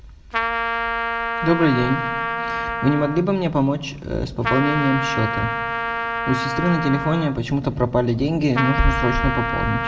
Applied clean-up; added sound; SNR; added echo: none; Trumpet; 4 dB; reverberation time 1.1 s.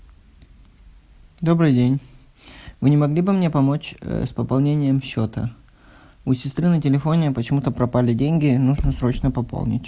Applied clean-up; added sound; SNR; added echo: none; none; none; none.